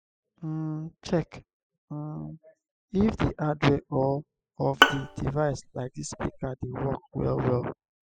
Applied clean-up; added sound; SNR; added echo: classical method spectral subtraction.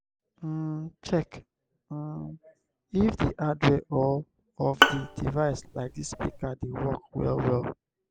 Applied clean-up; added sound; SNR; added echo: none; Bowed string instrument; -1 dB; none.